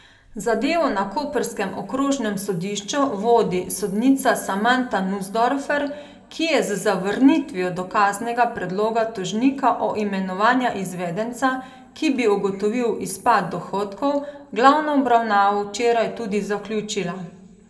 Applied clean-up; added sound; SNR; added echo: none; none; none; reverberation time 1.2 s.